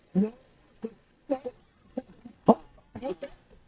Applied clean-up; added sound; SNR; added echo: neural mask model DeepFilterNet 3.